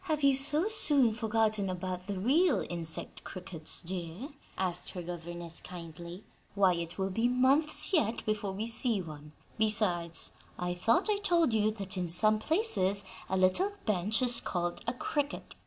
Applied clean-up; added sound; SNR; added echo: none; none; none; none.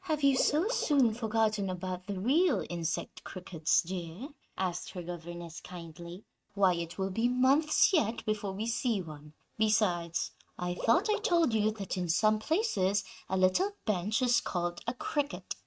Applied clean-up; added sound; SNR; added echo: neural mask model RNNoise.